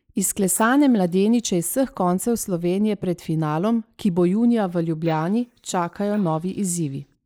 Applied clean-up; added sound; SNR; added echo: neural mask model Resemble Enhance denoiser.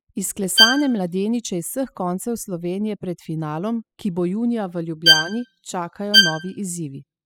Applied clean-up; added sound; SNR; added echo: classical method spectral subtraction.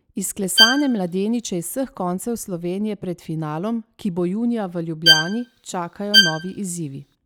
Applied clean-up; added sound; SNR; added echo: none; Bowed string instrument; -4 dB; none.